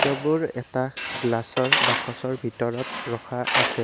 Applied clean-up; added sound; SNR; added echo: none; Tools; 0 dB; none.